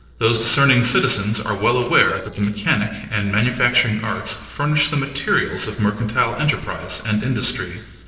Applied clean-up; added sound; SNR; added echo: neural separator model SepFormer DNS4.